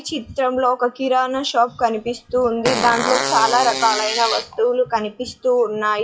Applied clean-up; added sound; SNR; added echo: classical method WPE with log-MMSE.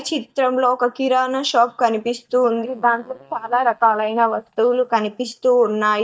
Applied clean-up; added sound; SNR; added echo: neural mask model DeepFilterNet 3.